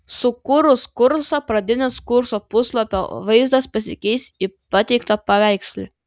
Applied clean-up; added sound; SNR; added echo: none; none; none; none.